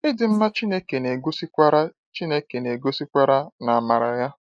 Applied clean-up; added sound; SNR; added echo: neural mask model Resemble Enhance denoiser.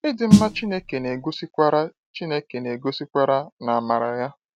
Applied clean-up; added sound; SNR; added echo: none; Snare drum; -1 dB; none.